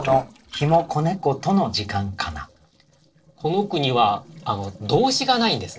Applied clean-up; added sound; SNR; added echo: neural separator model SepFormer DNS4.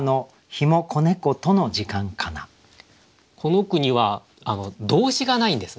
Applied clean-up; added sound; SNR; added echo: none; none; none; none.